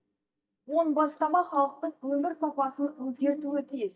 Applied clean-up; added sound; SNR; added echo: neural mask model DeepFilterNet 3.